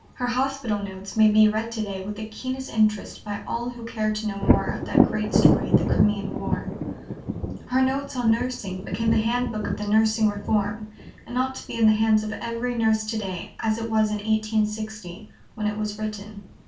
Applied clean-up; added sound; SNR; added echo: none; Thunder; 4 dB; reverberation time 0.3 s.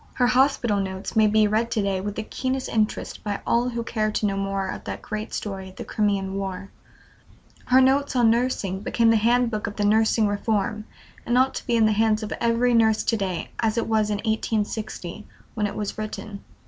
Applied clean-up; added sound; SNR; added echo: none; none; none; none.